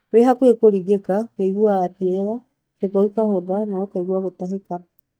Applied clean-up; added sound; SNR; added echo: neural mask model DeepFilterNet 3.